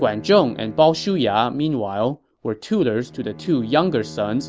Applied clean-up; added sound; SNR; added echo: none; Bowed string instrument; 19 dB; none.